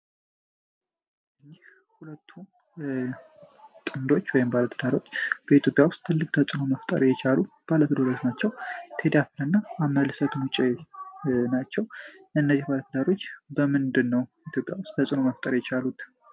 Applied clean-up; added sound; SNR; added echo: none; none; none; none.